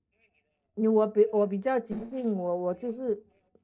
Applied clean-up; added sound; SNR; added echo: neural separator model SepFormer DNS4.